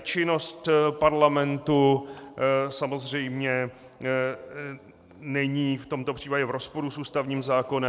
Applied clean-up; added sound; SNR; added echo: none; none; none; none.